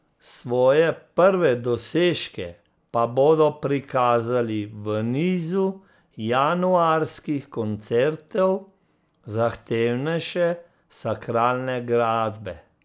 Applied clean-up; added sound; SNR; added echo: none; none; none; none.